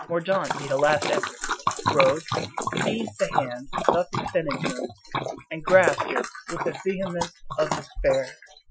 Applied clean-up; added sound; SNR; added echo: classical method Wiener filter.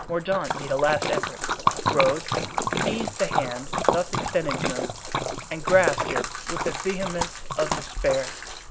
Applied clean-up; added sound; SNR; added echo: none; Splash, splatter; 0 dB; none.